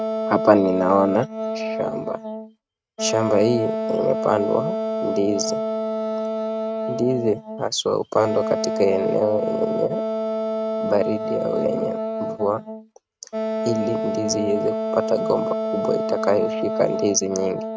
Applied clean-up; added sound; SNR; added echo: neural mask model RNNoise.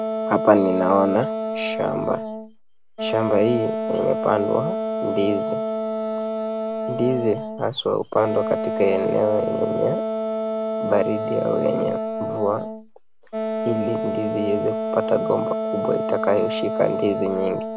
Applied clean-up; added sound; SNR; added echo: none; Wind instrument, woodwind instrument; 2 dB; none.